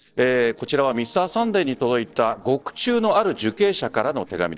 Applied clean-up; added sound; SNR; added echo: neural separator model SepFormer DNS4.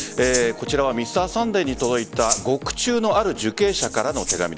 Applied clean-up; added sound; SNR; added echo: none; Rattle (instrument); 10 dB; none.